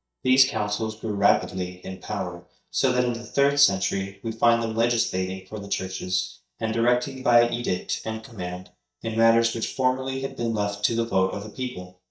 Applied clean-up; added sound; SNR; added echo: neural mask model DeepFilterNet 3.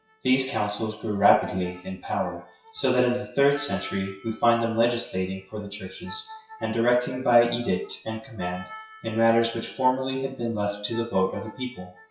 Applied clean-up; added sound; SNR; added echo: classical method WPE with log-MMSE.